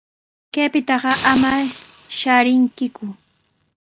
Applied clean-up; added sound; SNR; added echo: none; Hiss; 16 dB; none.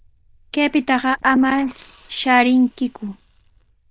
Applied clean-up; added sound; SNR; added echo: neural diffusion model UNIVERSE++.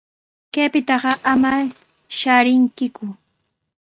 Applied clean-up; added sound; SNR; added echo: neural mask model RNNoise.